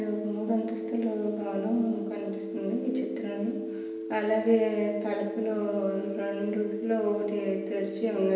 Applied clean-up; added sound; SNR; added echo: none; Telephone; 6 dB; reverberation time 1.0 s.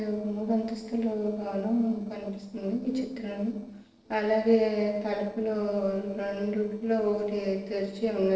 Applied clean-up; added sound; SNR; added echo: neural separator model SepFormer DNS4.